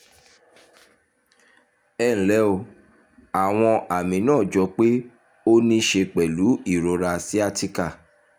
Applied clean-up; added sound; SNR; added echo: none; none; none; none.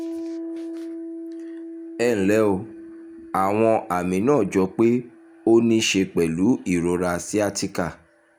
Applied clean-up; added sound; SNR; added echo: none; Piano; 15 dB; none.